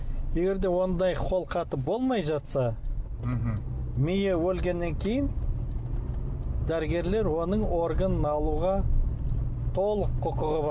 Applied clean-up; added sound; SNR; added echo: none; none; none; none.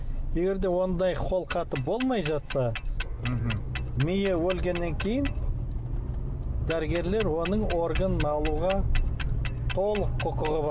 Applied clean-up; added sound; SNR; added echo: none; Tick-tock; 11 dB; none.